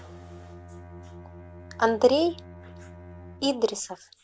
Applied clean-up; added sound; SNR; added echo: none; Bowed string instrument; 16 dB; none.